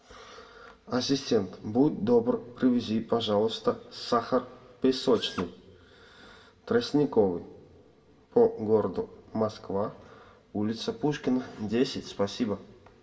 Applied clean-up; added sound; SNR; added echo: none; Drill; 16 dB; reverberation time 0.6 s.